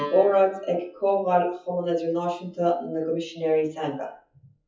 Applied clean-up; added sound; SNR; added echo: classical method WPE with log-MMSE.